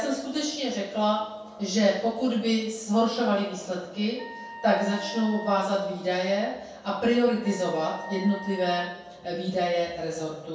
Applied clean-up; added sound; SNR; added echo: none; Wind instrument, woodwind instrument; 15 dB; reverberation time 0.6 s.